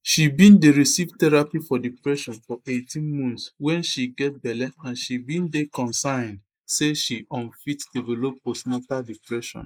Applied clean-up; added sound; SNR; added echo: neural mask model Resemble Enhance denoiser.